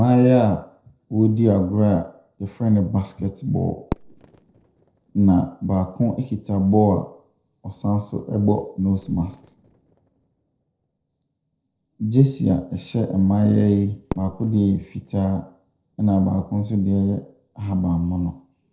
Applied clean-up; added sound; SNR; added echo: neural separator model SepFormer DNS4.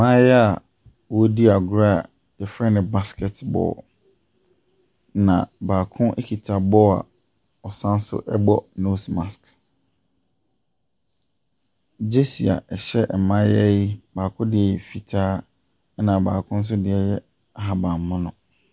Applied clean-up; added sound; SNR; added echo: none; none; none; none.